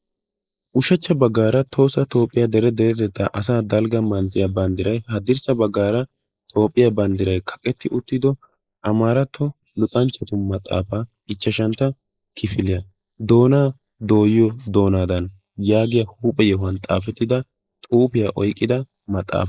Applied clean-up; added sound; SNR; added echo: neural mask model Resemble Enhance denoiser.